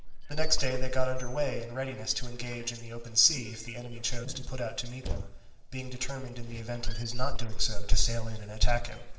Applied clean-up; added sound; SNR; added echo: neural separator model SepFormer DNS4.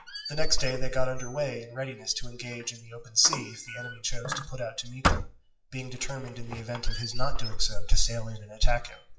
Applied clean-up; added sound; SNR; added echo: classical method WPE with log-MMSE.